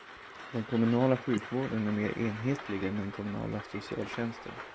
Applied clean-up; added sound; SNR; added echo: neural mask model Resemble Enhance denoiser.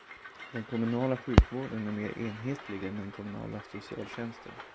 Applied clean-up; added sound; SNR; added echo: none; Train; 16 dB; none.